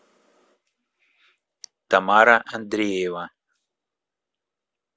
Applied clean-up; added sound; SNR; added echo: none; none; none; none.